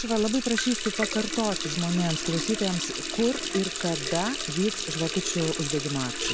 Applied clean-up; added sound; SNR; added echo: none; Water tap, faucet; 3 dB; none.